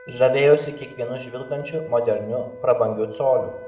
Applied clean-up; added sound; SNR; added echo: none; Wind instrument, woodwind instrument; 18 dB; reverberation time 0.8 s.